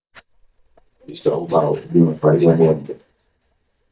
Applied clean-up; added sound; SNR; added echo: neural mask model DeepFilterNet 3.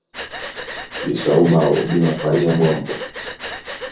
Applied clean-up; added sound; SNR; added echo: none; Breathing; 11 dB; reverberation time 0.5 s.